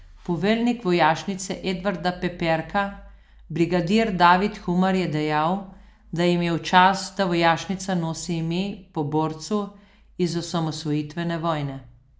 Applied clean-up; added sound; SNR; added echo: none; none; none; none.